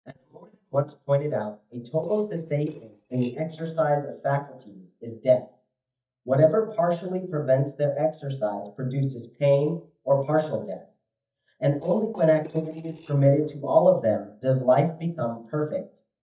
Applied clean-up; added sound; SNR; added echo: neural mask model DeepFilterNet 3.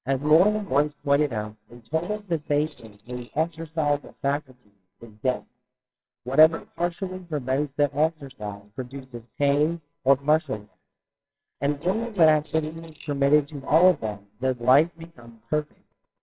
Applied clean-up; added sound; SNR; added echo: neural separator model SepFormer WHAMR!.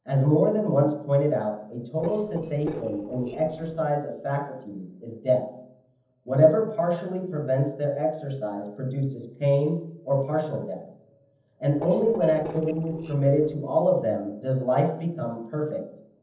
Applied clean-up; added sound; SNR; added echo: neural separator model SepFormer DNS4.